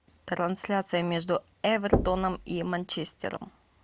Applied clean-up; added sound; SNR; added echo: none; Knock; 3 dB; none.